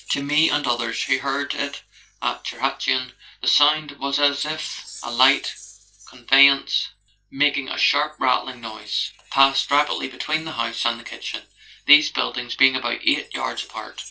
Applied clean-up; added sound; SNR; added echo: neural separator model SepFormer DNS4.